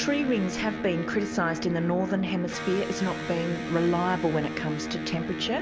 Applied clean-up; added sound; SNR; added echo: none; Electric guitar; 6 dB; none.